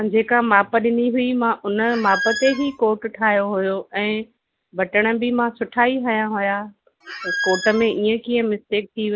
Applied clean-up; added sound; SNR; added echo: none; Squeak; 6 dB; none.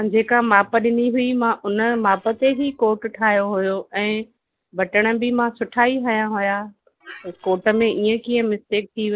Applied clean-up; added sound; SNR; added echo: neural separator model SepFormer DNS4.